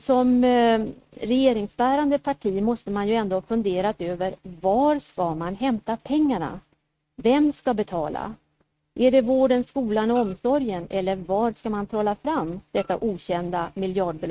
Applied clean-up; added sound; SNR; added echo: neural mask model RNNoise.